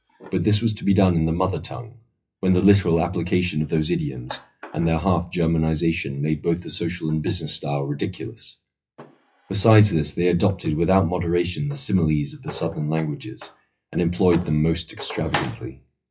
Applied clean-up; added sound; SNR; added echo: classical method WPE with log-MMSE.